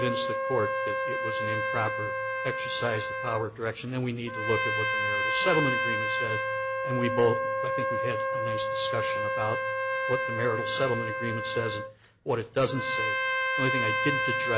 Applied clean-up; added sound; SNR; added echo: none; Trumpet; -2 dB; none.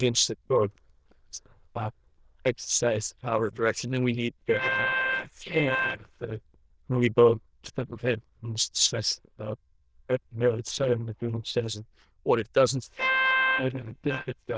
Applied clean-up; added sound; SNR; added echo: neural diffusion model UNIVERSE++.